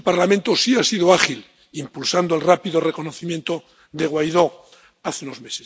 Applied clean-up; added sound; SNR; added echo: none; none; none; none.